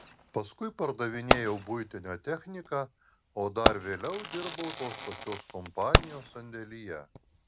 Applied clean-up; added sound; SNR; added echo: none; Fireworks; -3 dB; none.